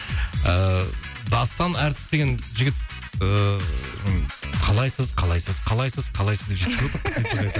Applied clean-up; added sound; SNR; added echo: none; none; none; none.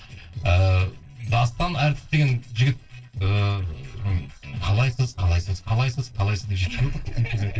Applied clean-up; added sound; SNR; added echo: neural separator model SepFormer DNS4.